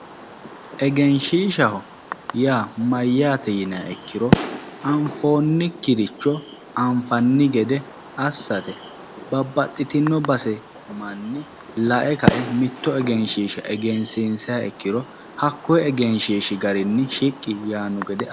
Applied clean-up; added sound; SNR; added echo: none; Fireworks; 9 dB; none.